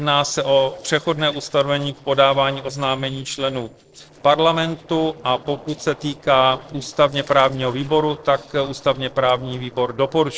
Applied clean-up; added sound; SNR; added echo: neural separator model SepFormer DNS4.